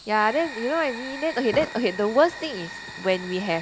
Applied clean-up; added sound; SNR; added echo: none; Fire; 12 dB; none.